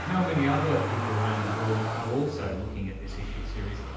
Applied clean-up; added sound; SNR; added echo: none; Motor vehicle (road); 2 dB; reverberation time 0.9 s.